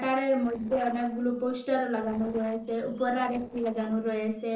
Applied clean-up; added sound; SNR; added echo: neural separator model SepFormer DNS4.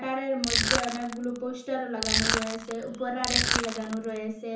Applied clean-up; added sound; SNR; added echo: none; Crushing; -2 dB; reverberation time 0.7 s.